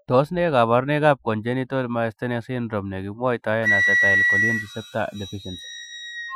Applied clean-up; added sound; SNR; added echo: classical method Wiener filter.